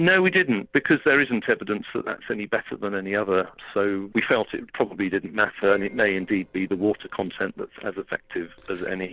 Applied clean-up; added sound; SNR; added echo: neural separator model SepFormer DNS4.